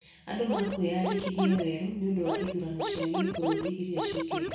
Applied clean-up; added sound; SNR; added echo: none; Scratching (performance technique); 3 dB; reverberation time 0.5 s.